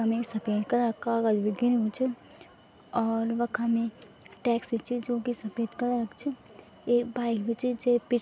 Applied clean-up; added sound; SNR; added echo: none; none; none; none.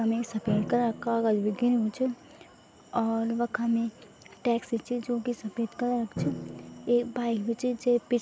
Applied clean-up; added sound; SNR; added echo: none; Drum; 14 dB; none.